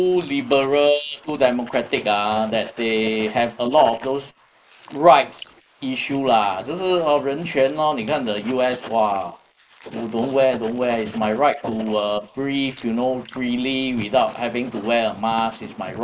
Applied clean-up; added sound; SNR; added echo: neural mask model Resemble Enhance denoiser.